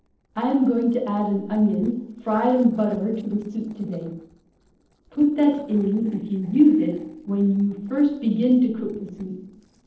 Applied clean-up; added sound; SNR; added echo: neural separator model SepFormer DNS4.